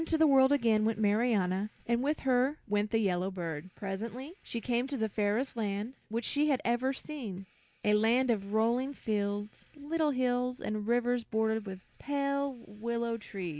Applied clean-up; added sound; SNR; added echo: neural mask model Resemble Enhance denoiser.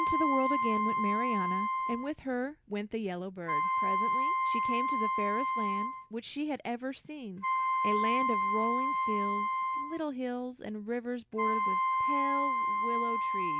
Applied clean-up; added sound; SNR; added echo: none; Wind instrument, woodwind instrument; -4 dB; none.